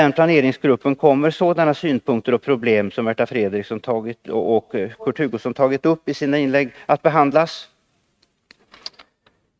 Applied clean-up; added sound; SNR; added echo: neural mask model RNNoise.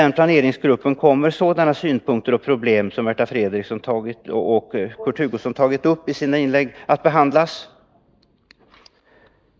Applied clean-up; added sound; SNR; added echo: neural mask model DeepFilterNet 3.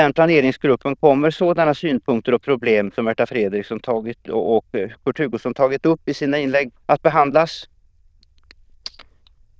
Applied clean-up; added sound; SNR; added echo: neural diffusion model UNIVERSE++.